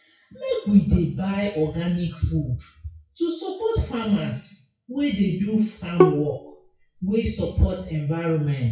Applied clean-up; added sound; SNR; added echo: classical method WPE with log-MMSE.